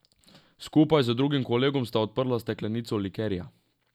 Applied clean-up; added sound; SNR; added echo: none; none; none; none.